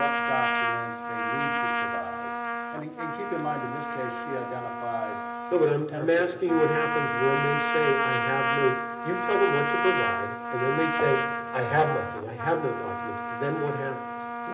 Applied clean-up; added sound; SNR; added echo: none; Trumpet; 0 dB; reverberation time 0.8 s.